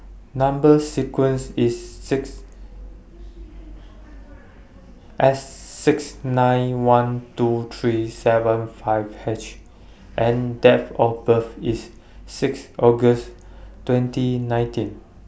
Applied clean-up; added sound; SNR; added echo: none; none; none; none.